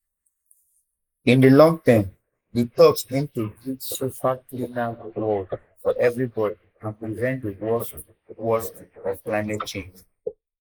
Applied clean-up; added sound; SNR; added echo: neural mask model Resemble Enhance denoiser.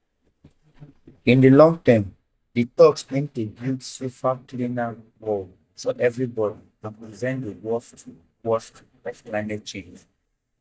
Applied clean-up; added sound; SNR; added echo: neural mask model DeepFilterNet 3.